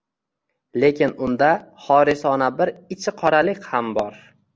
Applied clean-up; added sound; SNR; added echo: none; none; none; none.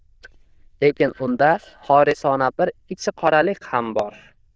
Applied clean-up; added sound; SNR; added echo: neural diffusion model UNIVERSE++.